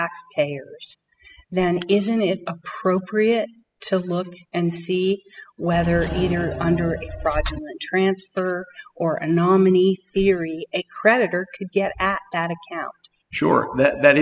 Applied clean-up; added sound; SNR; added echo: classical method spectral subtraction.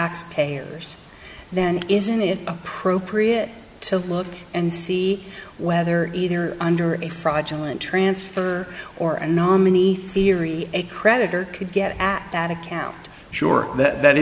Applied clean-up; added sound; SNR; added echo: none; none; none; none.